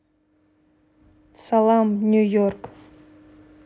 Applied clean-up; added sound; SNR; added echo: none; none; none; none.